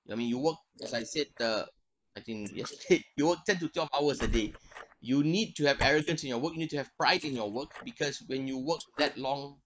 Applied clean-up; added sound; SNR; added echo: neural mask model Resemble Enhance denoiser.